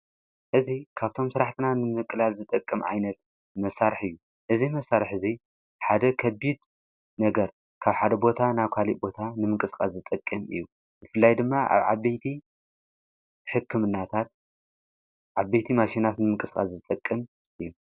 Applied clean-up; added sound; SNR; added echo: none; none; none; none.